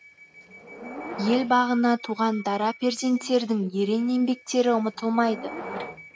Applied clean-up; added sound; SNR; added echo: none; Subway, metro, underground / Door; 15 dB; none.